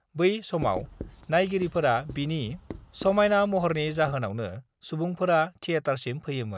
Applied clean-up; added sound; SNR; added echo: none; Writing; 16 dB; none.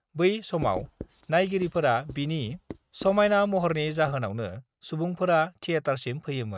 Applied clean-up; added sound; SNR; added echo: neural mask model RNNoise.